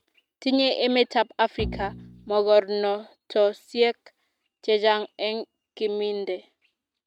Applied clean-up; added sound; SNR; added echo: neural mask model RNNoise.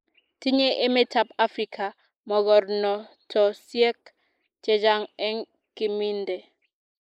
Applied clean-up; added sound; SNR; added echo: neural mask model Resemble Enhance denoiser.